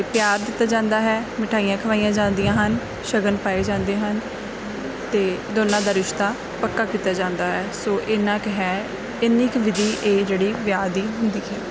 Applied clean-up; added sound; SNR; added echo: none; Hi-hat; 16 dB; none.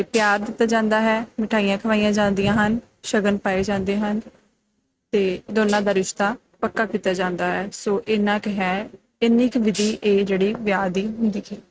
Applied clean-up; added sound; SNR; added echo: neural mask model RNNoise.